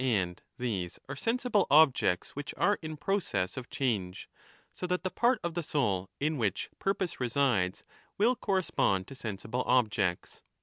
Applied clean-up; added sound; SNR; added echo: none; none; none; none.